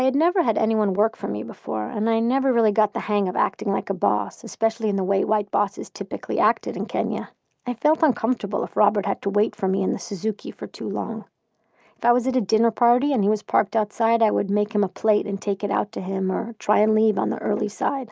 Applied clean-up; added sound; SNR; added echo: none; none; none; none.